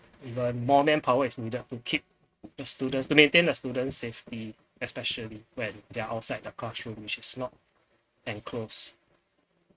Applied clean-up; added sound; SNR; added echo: neural mask model RNNoise.